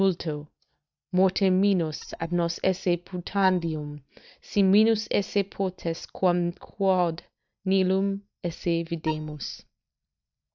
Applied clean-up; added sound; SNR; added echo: neural mask model DeepFilterNet 3.